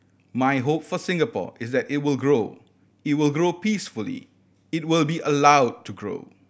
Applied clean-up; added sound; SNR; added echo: none; none; none; none.